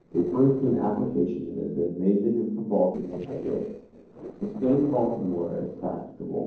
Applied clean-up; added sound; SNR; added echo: neural separator model SepFormer DNS4.